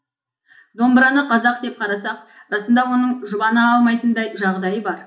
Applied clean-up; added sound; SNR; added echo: none; none; none; reverberation time 0.4 s.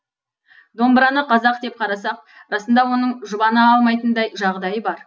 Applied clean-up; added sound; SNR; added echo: none; none; none; none.